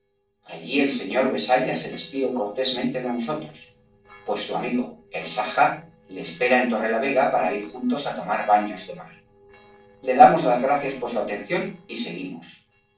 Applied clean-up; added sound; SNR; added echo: neural separator model SepFormer DNS4.